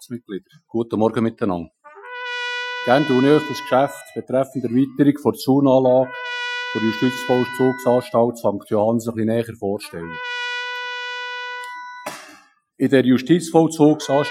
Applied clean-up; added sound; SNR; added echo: classical method Wiener filter.